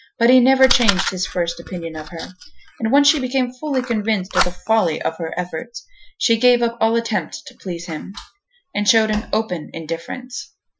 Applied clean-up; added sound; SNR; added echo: classical method Wiener filter.